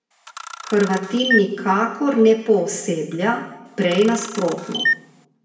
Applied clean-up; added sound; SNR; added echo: none; Camera; 6 dB; reverberation time 1.0 s.